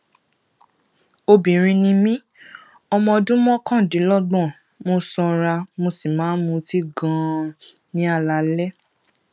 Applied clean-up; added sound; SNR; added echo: none; none; none; none.